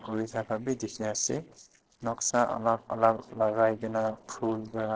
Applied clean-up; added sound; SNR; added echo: neural separator model SepFormer DNS4.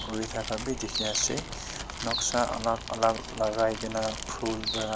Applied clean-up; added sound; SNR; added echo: none; Crumpling, crinkling + Bird; 6 dB; none.